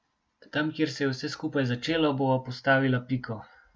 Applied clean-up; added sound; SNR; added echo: none; none; none; none.